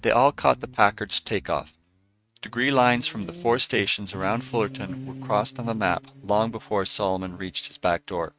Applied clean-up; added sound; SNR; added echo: neural mask model RNNoise.